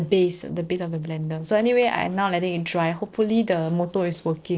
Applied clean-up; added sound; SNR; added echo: neural separator model SepFormer DNS4.